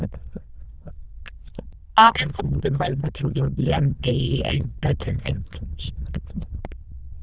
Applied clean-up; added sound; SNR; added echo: neural diffusion model UNIVERSE++.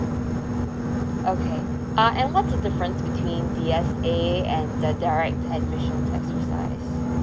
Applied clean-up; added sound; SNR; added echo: none; Boat, Water vehicle; -3 dB; none.